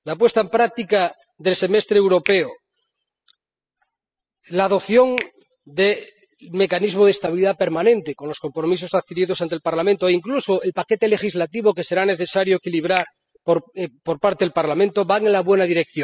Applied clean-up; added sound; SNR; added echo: classical method spectral subtraction.